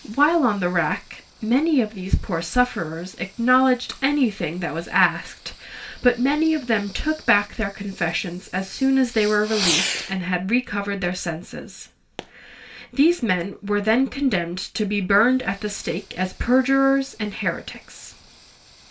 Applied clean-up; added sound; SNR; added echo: none; Fireworks; 15 dB; reverberation time 0.2 s.